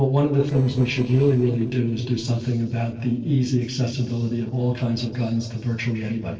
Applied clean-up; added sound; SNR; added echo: neural separator model SepFormer DNS4.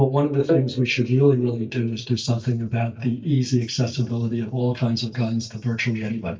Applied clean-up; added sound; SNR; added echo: neural mask model DeepFilterNet 3.